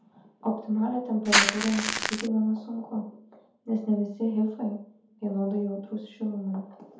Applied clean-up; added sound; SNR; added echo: none; Crackle; -4 dB; reverberation time 0.6 s.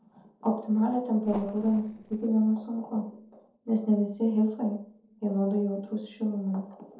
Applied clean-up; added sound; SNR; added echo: neural separator model SepFormer DNS4.